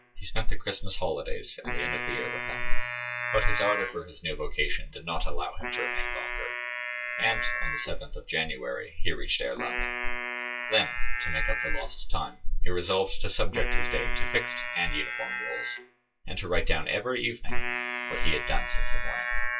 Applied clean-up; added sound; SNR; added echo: classical method WPE with log-MMSE.